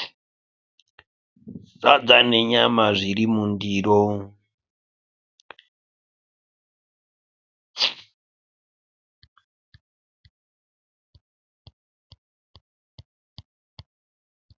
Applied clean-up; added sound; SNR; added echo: none; none; none; none.